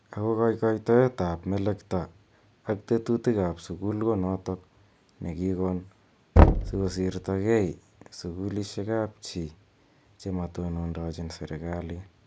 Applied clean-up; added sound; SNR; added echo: none; Knock; -4 dB; none.